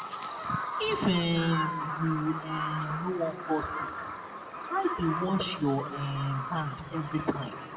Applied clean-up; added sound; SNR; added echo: none; Bird vocalization, bird call, bird song; 5 dB; reverberation time 1.5 s.